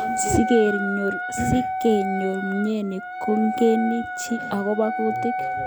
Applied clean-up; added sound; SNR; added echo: none; Wind instrument, woodwind instrument; 4 dB; none.